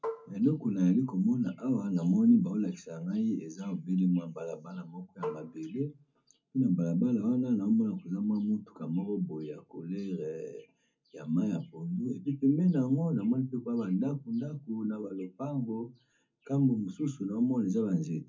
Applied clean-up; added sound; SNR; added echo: none; Marimba, xylophone; 12 dB; reverberation time 0.3 s.